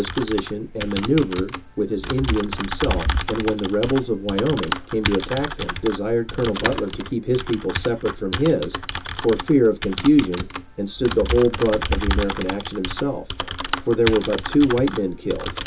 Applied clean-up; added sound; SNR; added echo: none; Typing; 6 dB; reverberation time 0.2 s.